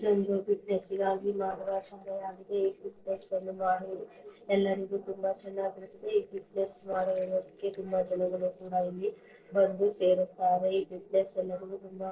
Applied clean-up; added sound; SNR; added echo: neural separator model SepFormer DNS4.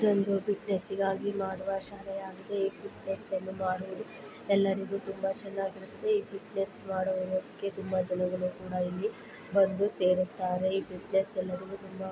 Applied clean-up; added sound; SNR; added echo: none; none; none; none.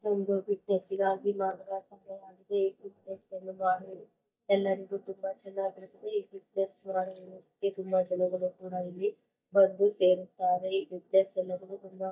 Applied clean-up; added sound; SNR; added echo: neural mask model DeepFilterNet 3.